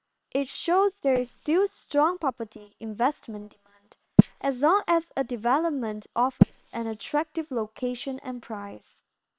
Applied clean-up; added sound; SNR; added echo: neural separator model SepFormer WHAM!.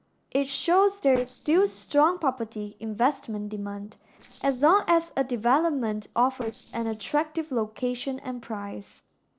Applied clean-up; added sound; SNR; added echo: neural separator model SepFormer DNS4.